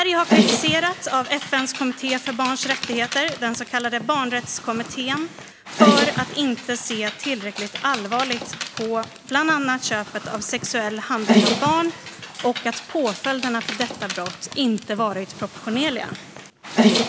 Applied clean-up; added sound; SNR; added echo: none; Dog; 2 dB; none.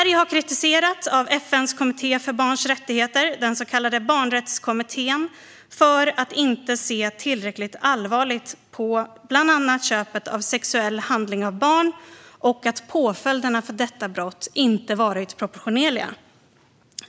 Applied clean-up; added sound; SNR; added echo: none; none; none; none.